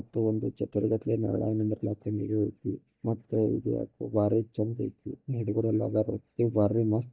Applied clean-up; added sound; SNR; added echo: neural mask model DeepFilterNet 3.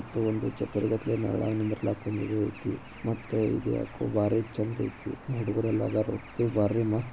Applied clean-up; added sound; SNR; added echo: none; Bird; 19 dB; none.